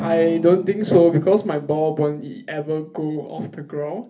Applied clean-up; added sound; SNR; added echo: none; Drum; 16 dB; reverberation time 0.3 s.